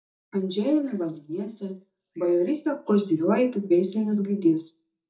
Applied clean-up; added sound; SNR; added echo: neural mask model DeepFilterNet 3.